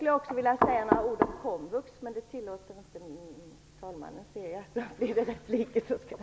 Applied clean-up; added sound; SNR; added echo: none; none; none; none.